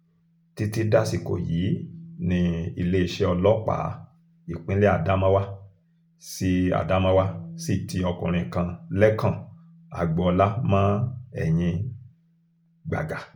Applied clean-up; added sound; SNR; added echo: none; Bass guitar; 20 dB; none.